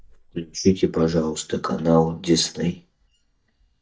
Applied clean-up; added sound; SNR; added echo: neural mask model DeepFilterNet 3.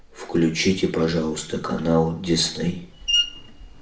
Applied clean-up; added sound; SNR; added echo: none; Screech; 8 dB; reverberation time 0.4 s.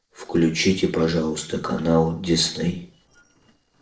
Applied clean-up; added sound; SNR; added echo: neural separator model SepFormer DNS4.